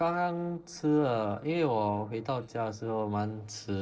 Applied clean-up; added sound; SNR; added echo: neural separator model SepFormer DNS4.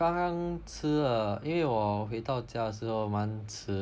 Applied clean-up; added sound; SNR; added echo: none; none; none; none.